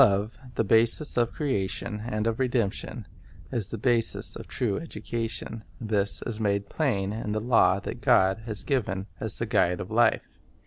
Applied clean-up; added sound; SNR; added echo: none; Camera; 19 dB; none.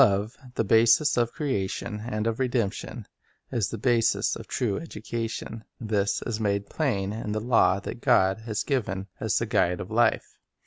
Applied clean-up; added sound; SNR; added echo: none; none; none; none.